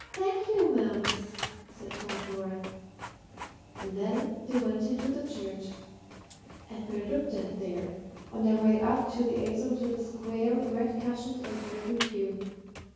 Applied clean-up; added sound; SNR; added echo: none; Printer; 12 dB; reverberation time 1.3 s.